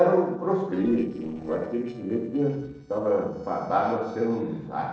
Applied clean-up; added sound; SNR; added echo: neural separator model SepFormer DNS4.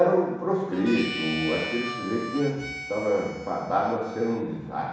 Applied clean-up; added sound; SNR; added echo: none; Harmonica; 10 dB; reverberation time 1.1 s.